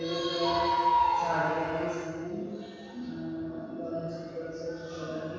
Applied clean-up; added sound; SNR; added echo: none; Brass instrument; 18 dB; reverberation time 2.2 s.